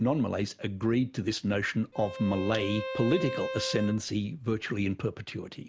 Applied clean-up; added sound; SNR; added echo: none; Bowed string instrument; 9 dB; none.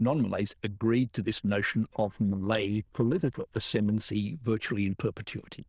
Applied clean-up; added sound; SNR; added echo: neural diffusion model UNIVERSE++.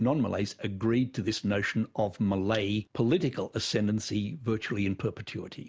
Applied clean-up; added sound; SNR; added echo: none; none; none; none.